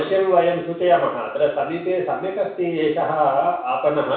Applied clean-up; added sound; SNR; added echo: none; none; none; reverberation time 0.7 s.